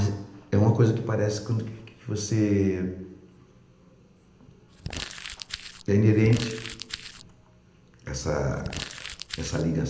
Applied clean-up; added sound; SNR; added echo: none; Crumpling, crinkling; 12 dB; reverberation time 0.8 s.